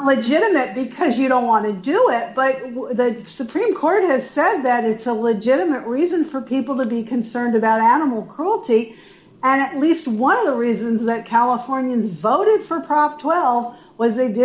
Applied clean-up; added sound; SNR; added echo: none; none; none; none.